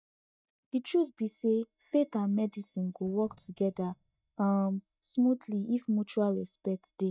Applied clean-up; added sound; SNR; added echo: neural mask model DeepFilterNet 3.